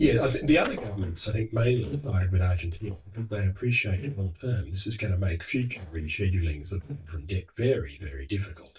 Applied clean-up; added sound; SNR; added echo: neural mask model DeepFilterNet 3.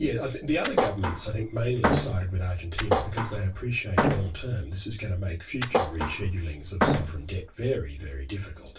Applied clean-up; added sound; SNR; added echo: none; Thump, thud; -1 dB; reverberation time 0.1 s.